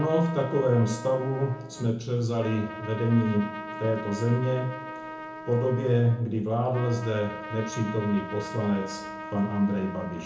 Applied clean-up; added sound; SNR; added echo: none; Trumpet; 12 dB; reverberation time 0.7 s.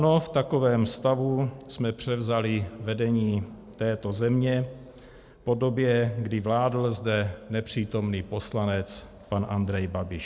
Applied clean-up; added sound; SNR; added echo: none; none; none; none.